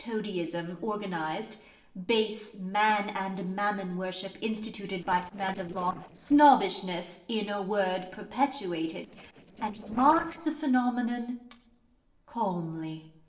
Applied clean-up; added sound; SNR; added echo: neural separator model SepFormer DNS4.